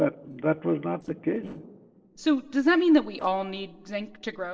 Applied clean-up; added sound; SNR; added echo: neural separator model SepFormer DNS4.